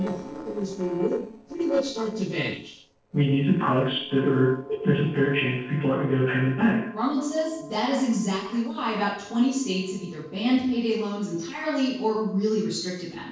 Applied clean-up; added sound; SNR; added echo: neural separator model SepFormer DNS4.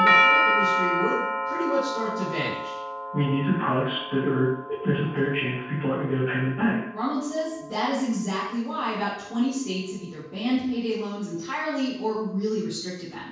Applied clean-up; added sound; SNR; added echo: none; Doorbell; 2 dB; reverberation time 0.6 s.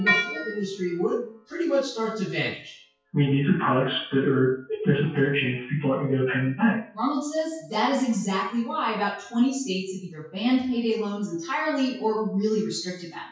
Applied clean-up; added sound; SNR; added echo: classical method WPE with log-MMSE.